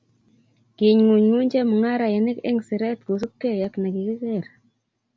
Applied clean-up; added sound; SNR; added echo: none; none; none; none.